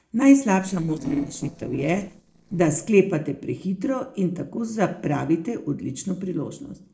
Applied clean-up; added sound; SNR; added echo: neural separator model SepFormer DNS4.